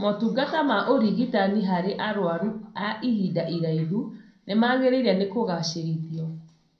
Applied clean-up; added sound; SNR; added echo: none; none; none; reverberation time 0.5 s.